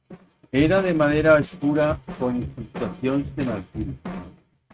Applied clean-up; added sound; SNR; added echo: neural mask model RNNoise.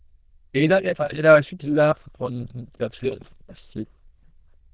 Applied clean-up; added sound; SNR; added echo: neural diffusion model UNIVERSE++.